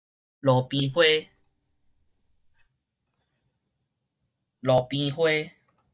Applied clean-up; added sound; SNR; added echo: neural mask model DeepFilterNet 3.